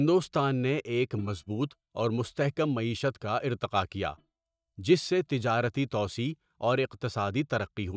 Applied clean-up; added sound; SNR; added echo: neural mask model DeepFilterNet 3.